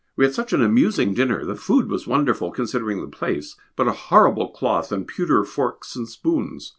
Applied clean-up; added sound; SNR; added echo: none; none; none; none.